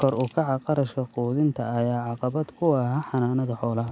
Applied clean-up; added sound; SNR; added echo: none; none; none; none.